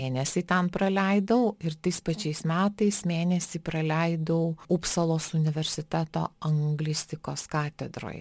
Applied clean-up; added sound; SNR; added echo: none; none; none; none.